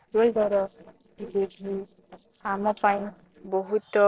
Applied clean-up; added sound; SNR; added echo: neural separator model SepFormer DNS4.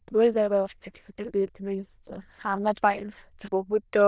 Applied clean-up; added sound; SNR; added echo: neural diffusion model UNIVERSE++.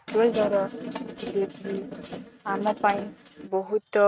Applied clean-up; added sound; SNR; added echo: neural mask model RNNoise.